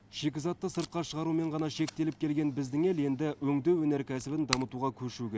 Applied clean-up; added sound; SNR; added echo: none; Packing tape, duct tape; 15 dB; none.